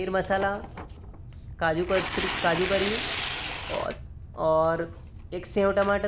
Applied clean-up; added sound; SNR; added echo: none; Tearing; 6 dB; none.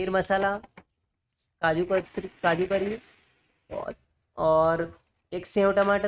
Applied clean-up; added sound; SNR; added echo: neural mask model RNNoise.